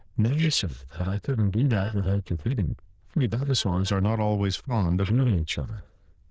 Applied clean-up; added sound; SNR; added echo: neural diffusion model UNIVERSE++.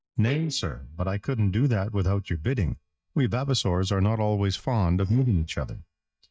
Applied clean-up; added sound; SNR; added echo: neural mask model DeepFilterNet 3.